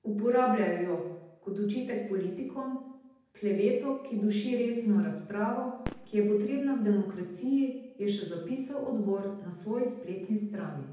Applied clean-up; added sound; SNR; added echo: none; Fireworks; 16 dB; reverberation time 0.8 s.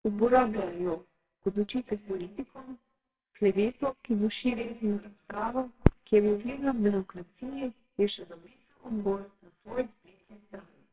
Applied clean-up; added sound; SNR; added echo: neural separator model SepFormer WHAMR!.